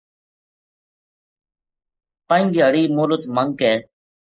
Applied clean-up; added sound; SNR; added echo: neural mask model Resemble Enhance denoiser.